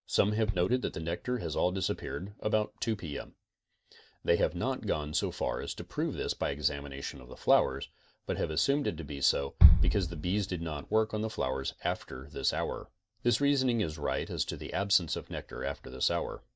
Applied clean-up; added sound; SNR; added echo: neural mask model DeepFilterNet 3.